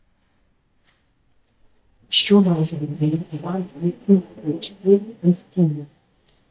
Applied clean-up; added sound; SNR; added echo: neural mask model DeepFilterNet 3.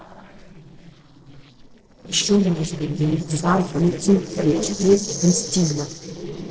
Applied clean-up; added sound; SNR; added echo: neural separator model SepFormer DNS4.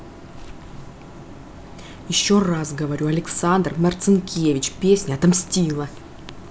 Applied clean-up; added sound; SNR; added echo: none; none; none; none.